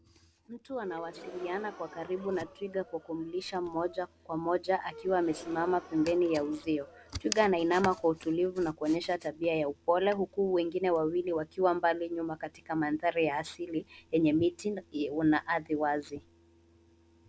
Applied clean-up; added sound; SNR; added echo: none; Gasp; 19 dB; none.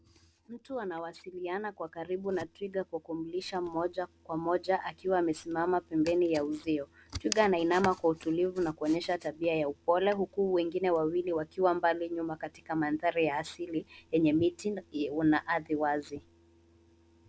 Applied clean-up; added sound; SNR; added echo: none; none; none; none.